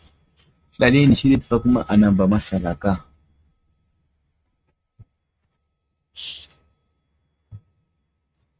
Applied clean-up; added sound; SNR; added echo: neural mask model RNNoise.